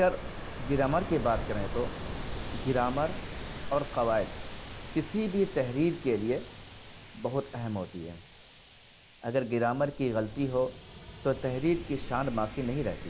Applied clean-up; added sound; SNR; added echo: none; Ocean; 8 dB; none.